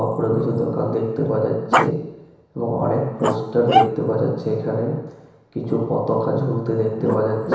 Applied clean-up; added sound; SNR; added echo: none; Growling; 5 dB; reverberation time 1.0 s.